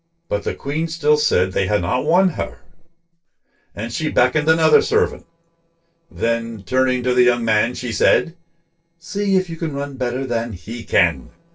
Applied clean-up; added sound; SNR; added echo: neural separator model SepFormer DNS4.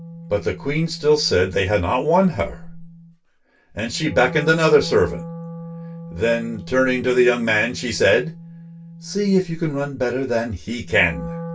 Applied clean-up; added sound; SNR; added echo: none; Wind instrument, woodwind instrument; 14 dB; reverberation time 0.2 s.